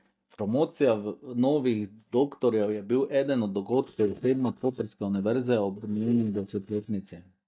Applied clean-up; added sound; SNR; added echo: neural mask model DeepFilterNet 3.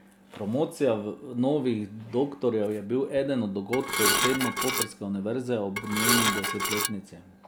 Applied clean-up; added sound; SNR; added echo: none; Dishes, pots, and pans / Glass; -2 dB; none.